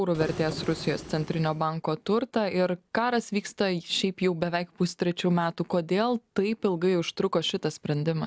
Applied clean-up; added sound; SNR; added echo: none; Printer; 11 dB; none.